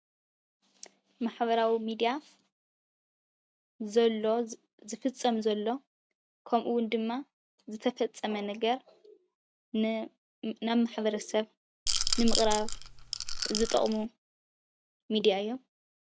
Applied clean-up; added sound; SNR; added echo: none; Rattle / Rattle (instrument); -2 dB; none.